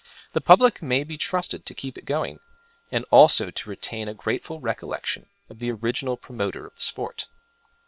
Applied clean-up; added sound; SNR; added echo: neural separator model SepFormer WHAM!.